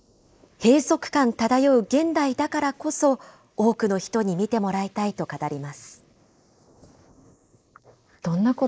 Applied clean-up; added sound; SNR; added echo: neural mask model Resemble Enhance denoiser.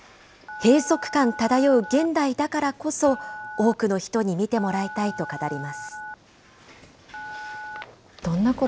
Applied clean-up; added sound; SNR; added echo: none; Telephone; 14 dB; none.